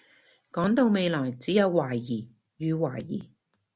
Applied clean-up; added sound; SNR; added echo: none; none; none; none.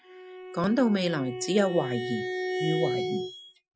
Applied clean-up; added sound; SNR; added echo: classical method Wiener filter.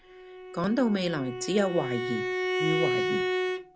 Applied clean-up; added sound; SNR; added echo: none; Bowed string instrument; 0 dB; none.